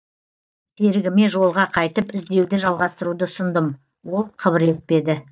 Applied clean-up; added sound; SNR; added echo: neural mask model DeepFilterNet 3.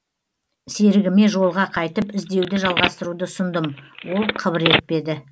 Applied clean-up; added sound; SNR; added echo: none; Telephone; 6 dB; none.